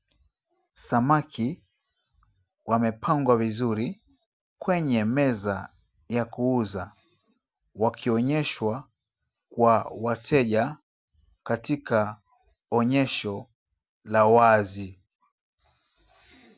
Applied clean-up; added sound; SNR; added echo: none; none; none; none.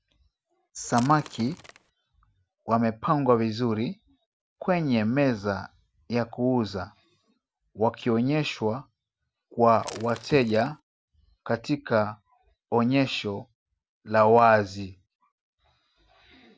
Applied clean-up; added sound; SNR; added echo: none; Crackle / Crushing / Wood; 19 dB; none.